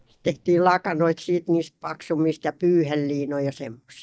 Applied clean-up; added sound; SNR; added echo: neural mask model DeepFilterNet 3.